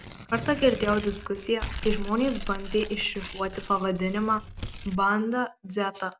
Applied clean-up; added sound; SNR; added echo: none; Tearing; 9 dB; none.